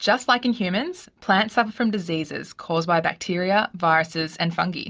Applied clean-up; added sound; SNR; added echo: none; none; none; none.